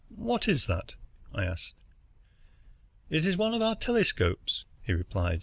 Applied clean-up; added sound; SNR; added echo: none; none; none; none.